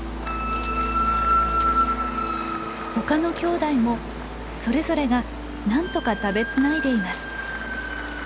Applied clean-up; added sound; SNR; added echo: none; Applause + Coin (dropping); 17 dB; none.